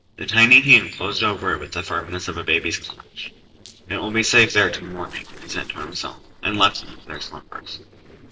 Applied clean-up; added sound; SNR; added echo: neural separator model SepFormer DNS4.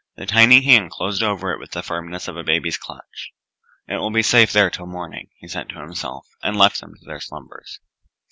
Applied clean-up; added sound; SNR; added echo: none; none; none; none.